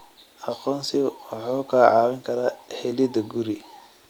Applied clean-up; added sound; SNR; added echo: none; none; none; none.